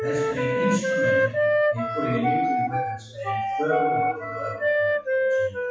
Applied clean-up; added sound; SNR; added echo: classical method WPE with log-MMSE.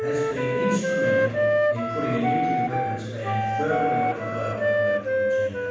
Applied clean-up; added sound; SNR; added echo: none; Wind instrument, woodwind instrument; -4 dB; reverberation time 1.9 s.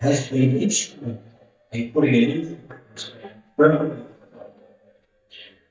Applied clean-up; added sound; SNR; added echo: neural mask model DeepFilterNet 3.